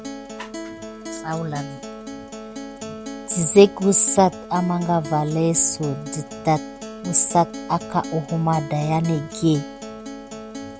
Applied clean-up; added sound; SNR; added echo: none; Acoustic guitar; 12 dB; none.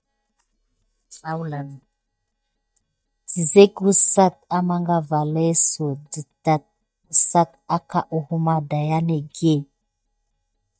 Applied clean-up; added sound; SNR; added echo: neural mask model DeepFilterNet 3.